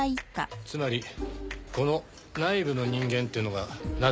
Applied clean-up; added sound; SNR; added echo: none; none; none; none.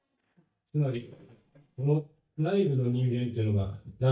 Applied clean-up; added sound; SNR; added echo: neural mask model DeepFilterNet 3.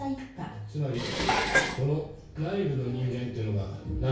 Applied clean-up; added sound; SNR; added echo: none; Dishes, pots, and pans; 1 dB; reverberation time 0.6 s.